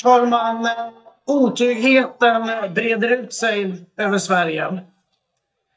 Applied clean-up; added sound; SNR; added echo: neural mask model DeepFilterNet 3.